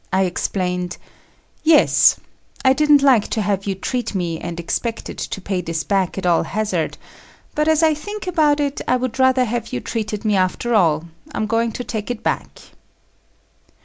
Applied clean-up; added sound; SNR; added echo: none; none; none; none.